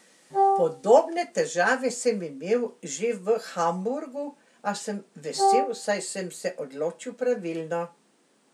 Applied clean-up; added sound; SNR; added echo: none; Wind instrument, woodwind instrument; -3 dB; none.